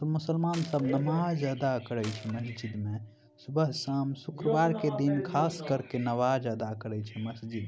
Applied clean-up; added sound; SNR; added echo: none; Gunshot, gunfire; 20 dB; none.